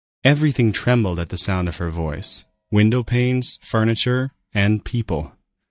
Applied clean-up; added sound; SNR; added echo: neural mask model DeepFilterNet 3.